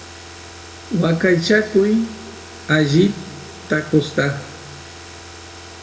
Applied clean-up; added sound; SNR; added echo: none; Car; 17 dB; reverberation time 1.3 s.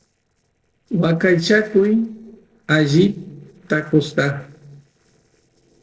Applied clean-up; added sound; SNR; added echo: neural separator model SepFormer DNS4.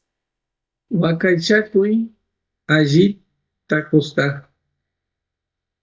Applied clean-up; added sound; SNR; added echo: neural mask model DeepFilterNet 3.